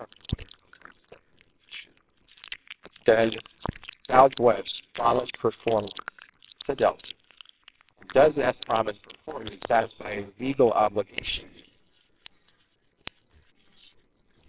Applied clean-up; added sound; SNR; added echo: neural separator model SepFormer WHAMR!.